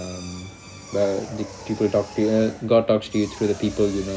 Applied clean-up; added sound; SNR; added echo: none; Drill; 18 dB; none.